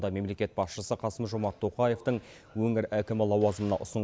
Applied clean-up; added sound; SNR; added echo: none; none; none; none.